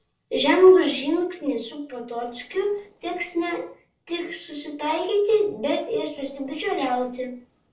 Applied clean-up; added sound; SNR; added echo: neural separator model SepFormer DNS4.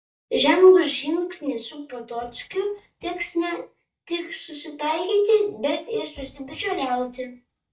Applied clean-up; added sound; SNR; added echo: neural mask model DeepFilterNet 3.